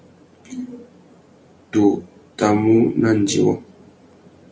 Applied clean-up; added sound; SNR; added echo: none; none; none; none.